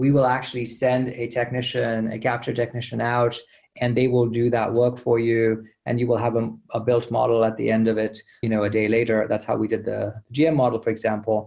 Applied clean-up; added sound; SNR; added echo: none; none; none; none.